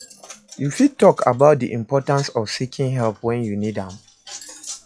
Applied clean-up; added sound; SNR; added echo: classical method log-MMSE.